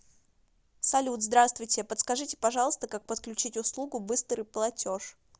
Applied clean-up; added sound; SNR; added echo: none; none; none; none.